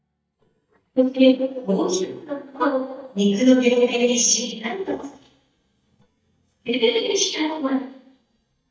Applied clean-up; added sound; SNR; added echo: neural mask model DeepFilterNet 3.